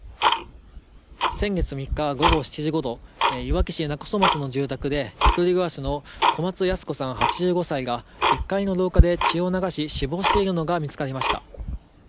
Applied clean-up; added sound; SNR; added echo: none; Tick-tock; 0 dB; none.